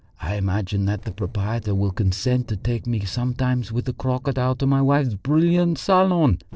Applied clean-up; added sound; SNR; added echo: neural separator model SepFormer DNS4.